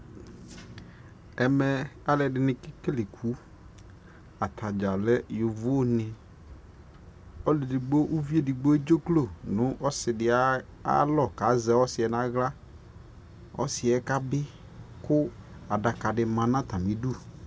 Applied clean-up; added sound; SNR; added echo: none; none; none; none.